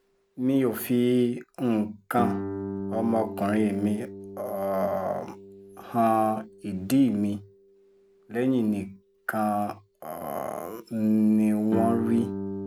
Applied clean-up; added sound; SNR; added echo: none; Guitar; 11 dB; none.